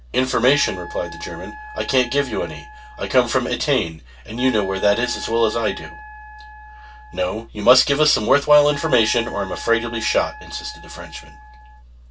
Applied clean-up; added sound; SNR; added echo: none; Wind instrument, woodwind instrument; 16 dB; reverberation time 0.1 s.